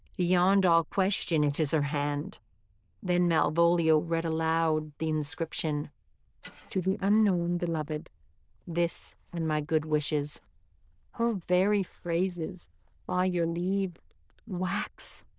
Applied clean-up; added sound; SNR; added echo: neural diffusion model UNIVERSE++.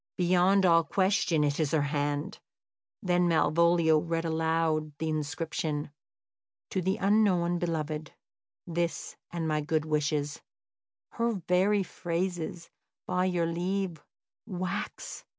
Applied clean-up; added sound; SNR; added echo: none; none; none; none.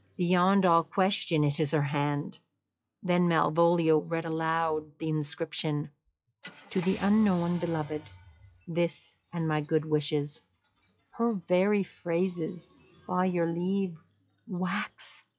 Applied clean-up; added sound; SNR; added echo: classical method log-MMSE.